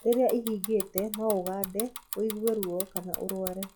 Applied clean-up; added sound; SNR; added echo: classical method log-MMSE.